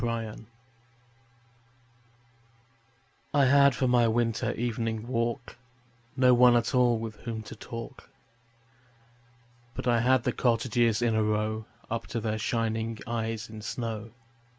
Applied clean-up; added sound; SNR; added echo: none; none; none; none.